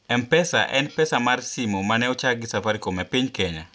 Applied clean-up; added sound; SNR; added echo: none; none; none; none.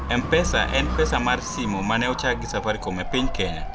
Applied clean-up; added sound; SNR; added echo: none; Motorcycle / Dog; 4 dB; none.